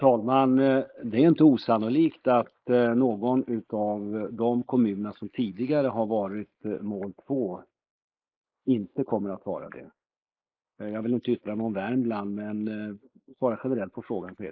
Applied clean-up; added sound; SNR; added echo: neural mask model Resemble Enhance denoiser.